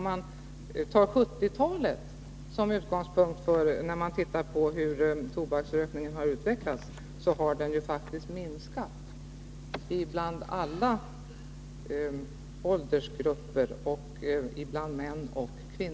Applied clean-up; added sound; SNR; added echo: none; none; none; none.